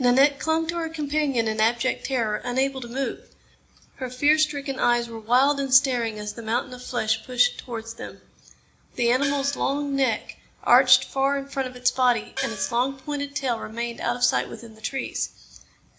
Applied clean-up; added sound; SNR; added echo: none; Gong; 10 dB; reverberation time 0.4 s.